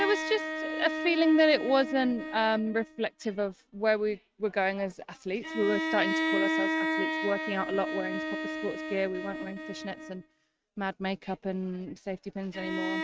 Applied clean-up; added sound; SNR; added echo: neural mask model RNNoise.